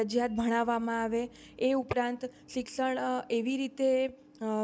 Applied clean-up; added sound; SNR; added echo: none; none; none; none.